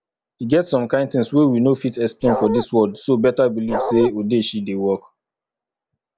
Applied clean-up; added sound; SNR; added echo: none; Bark; 3 dB; none.